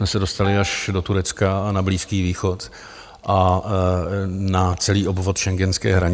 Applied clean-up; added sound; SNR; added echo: none; Piano; 16 dB; none.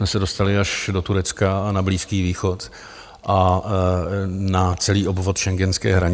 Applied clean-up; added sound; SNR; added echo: none; none; none; none.